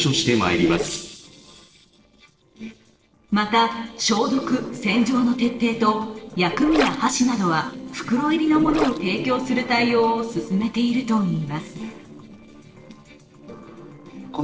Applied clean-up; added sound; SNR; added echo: neural separator model SepFormer DNS4.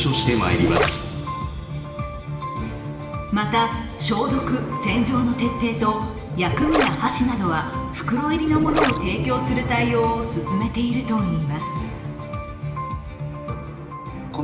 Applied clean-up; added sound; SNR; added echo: none; Gurgling; 3 dB; reverberation time 2.1 s.